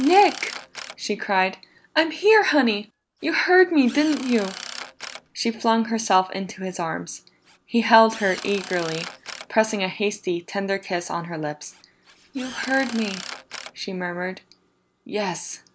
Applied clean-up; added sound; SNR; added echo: none; Drill; 18 dB; none.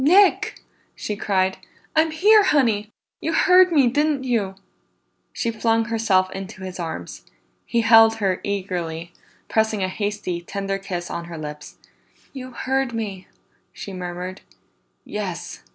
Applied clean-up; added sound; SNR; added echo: none; none; none; none.